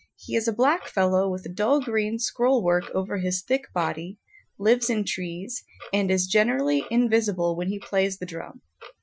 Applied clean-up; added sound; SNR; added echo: classical method Wiener filter.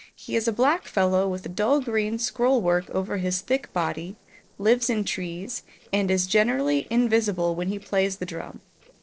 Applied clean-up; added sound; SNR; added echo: neural separator model SepFormer DNS4.